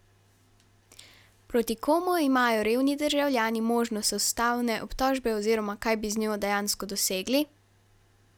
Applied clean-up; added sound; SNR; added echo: none; none; none; none.